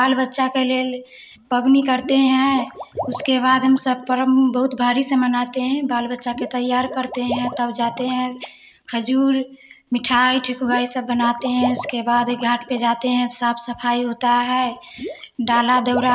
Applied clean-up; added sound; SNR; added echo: none; Water / Liquid; 16 dB; none.